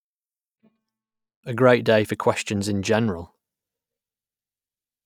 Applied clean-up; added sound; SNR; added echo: neural mask model DeepFilterNet 3.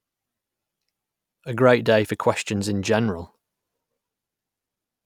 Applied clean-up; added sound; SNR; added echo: none; none; none; none.